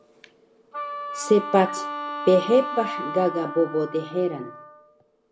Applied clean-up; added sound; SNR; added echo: none; Wind instrument, woodwind instrument; 9 dB; none.